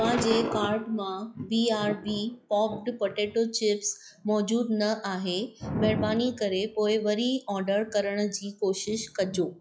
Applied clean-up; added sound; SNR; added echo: classical method log-MMSE.